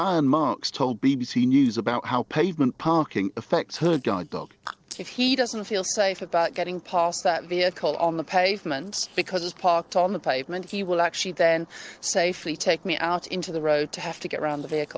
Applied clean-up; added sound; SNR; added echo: neural separator model SepFormer DNS4.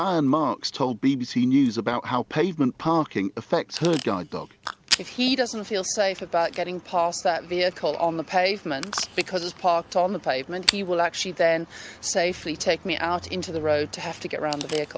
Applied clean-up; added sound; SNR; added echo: none; Packing tape, duct tape / Tearing; 13 dB; none.